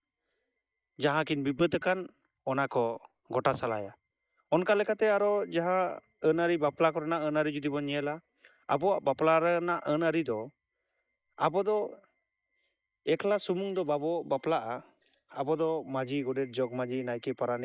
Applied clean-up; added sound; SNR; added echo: neural mask model DeepFilterNet 3.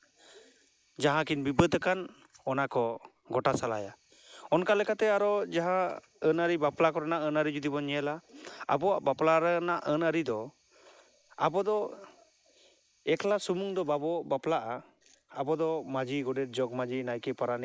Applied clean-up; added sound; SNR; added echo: neural mask model Resemble Enhance denoiser.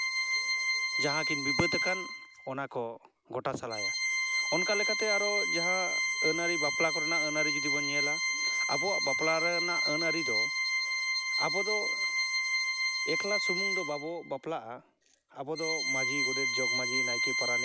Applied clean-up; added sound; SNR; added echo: none; Organ; -5 dB; none.